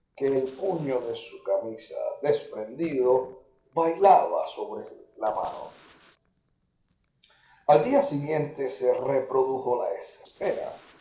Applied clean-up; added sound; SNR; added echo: neural separator model SepFormer DNS4.